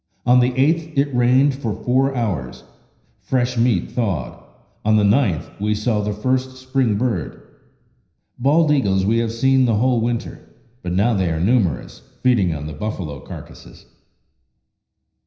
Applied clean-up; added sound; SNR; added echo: none; none; none; reverberation time 0.9 s.